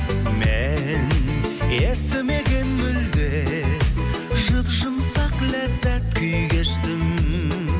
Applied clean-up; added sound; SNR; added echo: none; none; none; none.